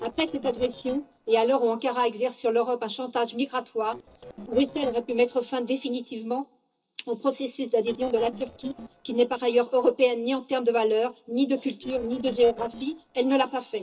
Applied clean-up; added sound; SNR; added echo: neural separator model SepFormer DNS4.